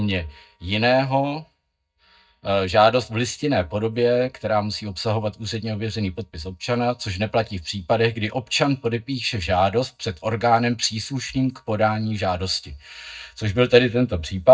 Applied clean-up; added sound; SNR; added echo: neural mask model DeepFilterNet 3.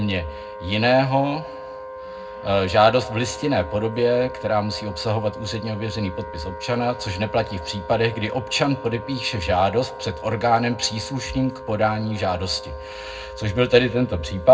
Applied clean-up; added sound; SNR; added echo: none; Wind instrument, woodwind instrument; 13 dB; reverberation time 0.3 s.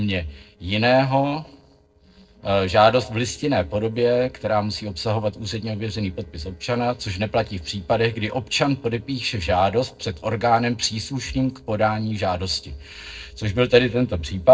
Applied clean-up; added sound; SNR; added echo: neural separator model SepFormer DNS4.